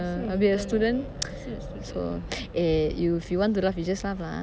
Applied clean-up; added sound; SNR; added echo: none; none; none; none.